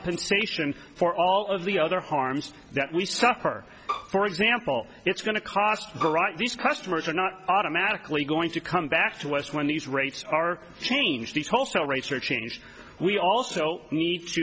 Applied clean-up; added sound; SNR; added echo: none; Bowed string instrument; 9 dB; none.